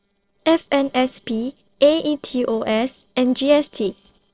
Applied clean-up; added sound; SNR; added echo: neural separator model SepFormer DNS4.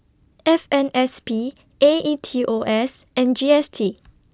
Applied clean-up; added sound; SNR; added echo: none; none; none; none.